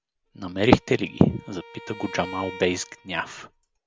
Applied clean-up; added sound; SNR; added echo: none; Bowed string instrument; 18 dB; none.